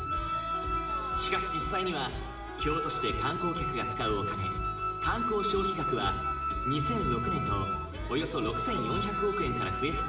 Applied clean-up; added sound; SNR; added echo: none; Wind instrument, woodwind instrument; 2 dB; reverberation time 0.8 s.